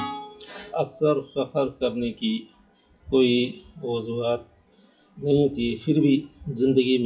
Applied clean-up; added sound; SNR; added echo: classical method WPE with log-MMSE.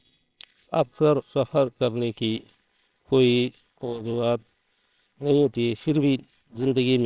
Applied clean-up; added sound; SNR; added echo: neural separator model SepFormer WHAMR!.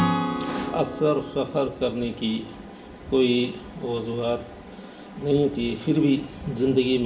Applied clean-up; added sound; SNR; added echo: none; Acoustic guitar / Strum; 9 dB; reverberation time 0.7 s.